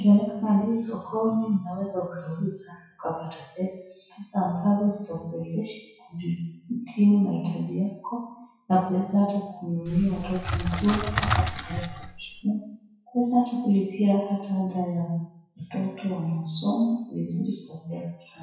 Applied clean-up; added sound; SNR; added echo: classical method WPE with log-MMSE.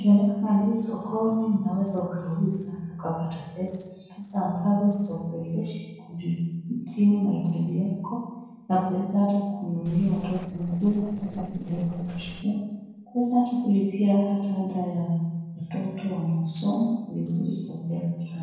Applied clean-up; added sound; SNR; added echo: neural separator model SepFormer DNS4.